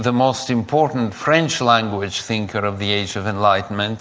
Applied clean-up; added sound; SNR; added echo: none; none; none; none.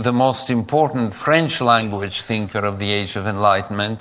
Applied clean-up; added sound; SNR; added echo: neural separator model SepFormer DNS4.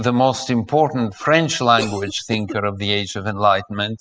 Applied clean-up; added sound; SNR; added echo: classical method spectral subtraction.